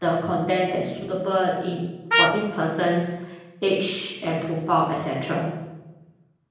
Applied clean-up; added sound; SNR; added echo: none; Trumpet; 0 dB; reverberation time 1.0 s.